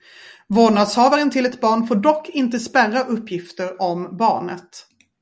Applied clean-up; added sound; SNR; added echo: none; none; none; none.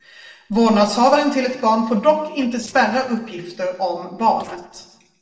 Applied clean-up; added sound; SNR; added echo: neural separator model SepFormer DNS4.